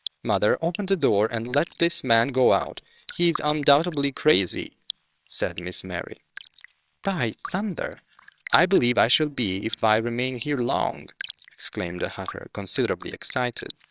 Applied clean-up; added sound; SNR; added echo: neural separator model SepFormer WHAMR!.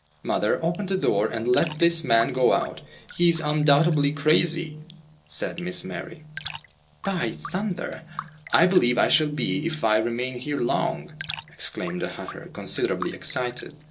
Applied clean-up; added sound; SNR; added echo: neural separator model SepFormer DNS4.